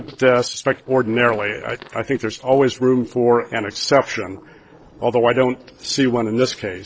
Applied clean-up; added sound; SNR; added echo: neural separator model SepFormer DNS4.